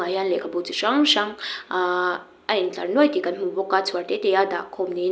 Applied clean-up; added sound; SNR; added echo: none; none; none; none.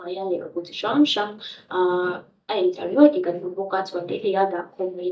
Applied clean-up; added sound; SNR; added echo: neural mask model DeepFilterNet 3.